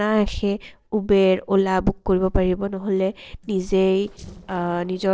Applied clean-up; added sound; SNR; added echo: neural separator model SepFormer DNS4.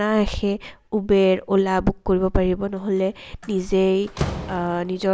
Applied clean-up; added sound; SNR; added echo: none; Slam; 15 dB; none.